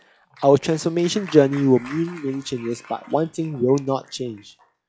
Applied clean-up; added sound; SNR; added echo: classical method log-MMSE.